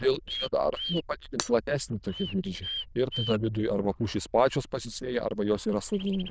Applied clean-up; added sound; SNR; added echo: neural diffusion model UNIVERSE++.